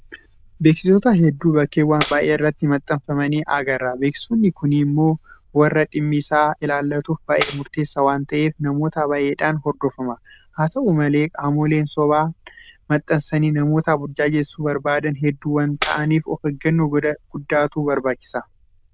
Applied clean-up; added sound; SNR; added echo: neural diffusion model UNIVERSE++.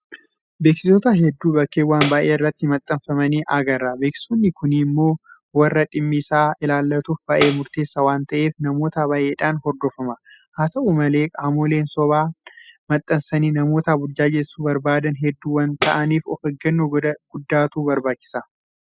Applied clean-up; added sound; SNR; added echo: classical method spectral subtraction.